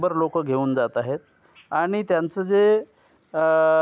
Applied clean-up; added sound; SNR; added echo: none; none; none; none.